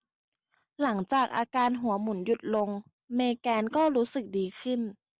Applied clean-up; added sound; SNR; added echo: none; none; none; none.